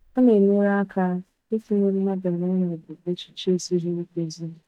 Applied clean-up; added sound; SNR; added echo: neural mask model DeepFilterNet 3.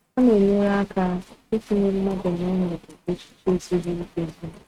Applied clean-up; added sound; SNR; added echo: neural mask model RNNoise.